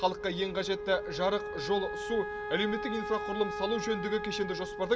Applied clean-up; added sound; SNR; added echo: none; Wind instrument, woodwind instrument; 6 dB; reverberation time 0.3 s.